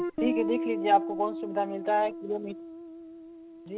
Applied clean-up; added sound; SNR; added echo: none; Guitar; 4 dB; none.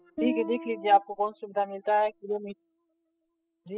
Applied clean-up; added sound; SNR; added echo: classical method spectral subtraction.